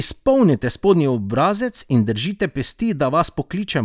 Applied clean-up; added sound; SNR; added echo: none; none; none; none.